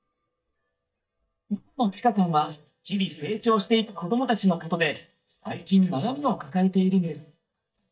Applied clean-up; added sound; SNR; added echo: neural mask model DeepFilterNet 3.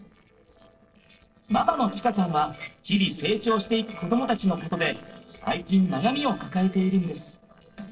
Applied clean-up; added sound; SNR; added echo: neural separator model SepFormer DNS4.